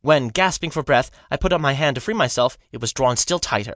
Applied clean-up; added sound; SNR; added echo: none; none; none; none.